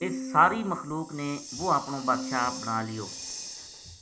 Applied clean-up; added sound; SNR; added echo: none; Hiss + Piano; 9 dB; none.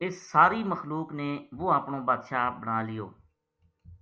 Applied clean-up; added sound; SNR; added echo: none; none; none; none.